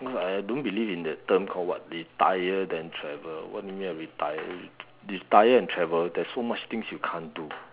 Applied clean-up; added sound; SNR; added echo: none; none; none; none.